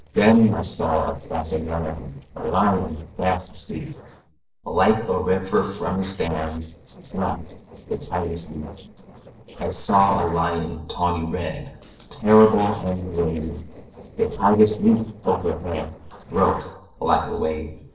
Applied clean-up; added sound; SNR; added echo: neural separator model SepFormer DNS4.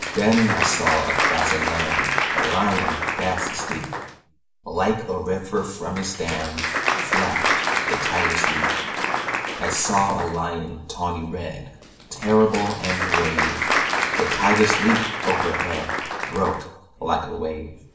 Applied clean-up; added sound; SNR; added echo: none; Applause; 0 dB; reverberation time 0.8 s.